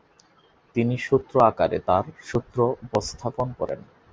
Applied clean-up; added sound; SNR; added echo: none; none; none; none.